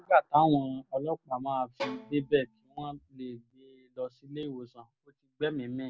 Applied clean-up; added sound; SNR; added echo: none; Bowed string instrument; 12 dB; none.